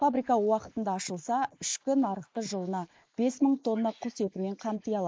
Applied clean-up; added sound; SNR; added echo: neural mask model Resemble Enhance denoiser.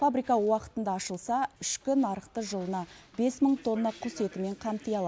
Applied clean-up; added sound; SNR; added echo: none; none; none; none.